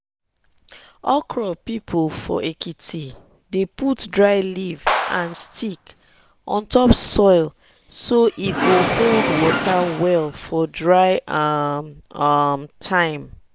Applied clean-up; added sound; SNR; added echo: none; Engine / Mechanisms + Clapping; 4 dB; none.